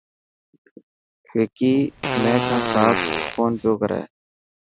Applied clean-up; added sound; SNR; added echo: none; Fart; 1 dB; none.